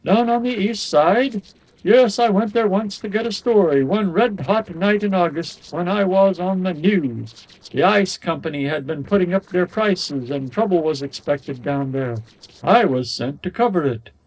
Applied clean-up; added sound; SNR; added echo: neural separator model SepFormer DNS4.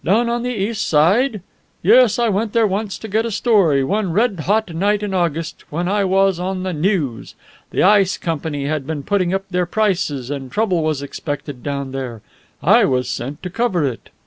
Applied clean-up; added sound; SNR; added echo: none; none; none; none.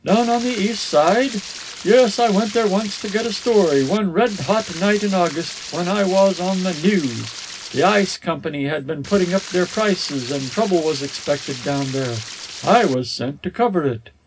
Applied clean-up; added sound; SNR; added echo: none; Stream; 13 dB; reverberation time 0.4 s.